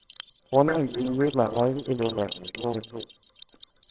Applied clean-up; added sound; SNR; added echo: neural separator model SepFormer WHAMR!.